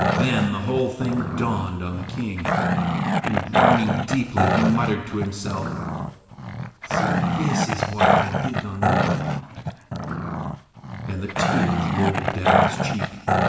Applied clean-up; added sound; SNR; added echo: none; Growling; -4 dB; reverberation time 2.0 s.